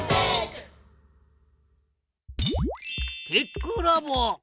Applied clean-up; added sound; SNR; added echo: none; Cutlery, silverware / Dishes, pots, and pans; 14 dB; none.